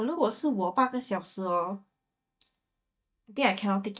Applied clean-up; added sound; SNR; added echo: neural mask model DeepFilterNet 3.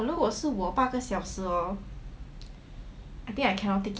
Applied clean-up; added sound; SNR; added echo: none; none; none; none.